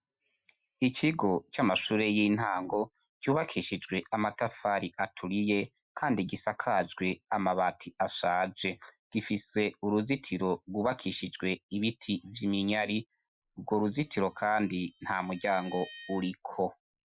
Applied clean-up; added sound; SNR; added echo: classical method Wiener filter.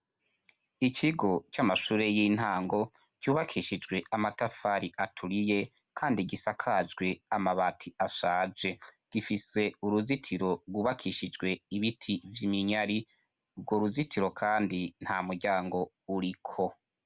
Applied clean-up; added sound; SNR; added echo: none; none; none; none.